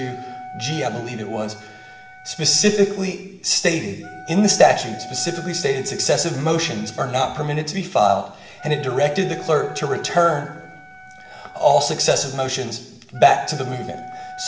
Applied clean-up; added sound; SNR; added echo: none; Wind instrument, woodwind instrument; 17 dB; reverberation time 0.9 s.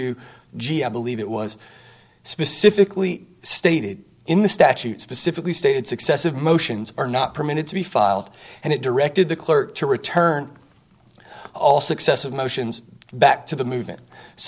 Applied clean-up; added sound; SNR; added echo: none; none; none; none.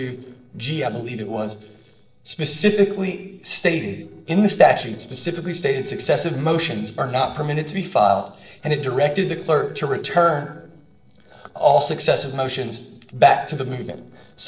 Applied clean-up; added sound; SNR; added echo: neural separator model SepFormer DNS4.